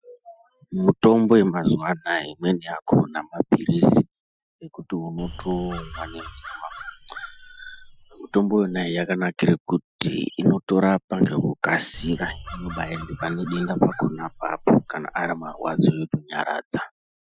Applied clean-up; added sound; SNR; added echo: classical method Wiener filter.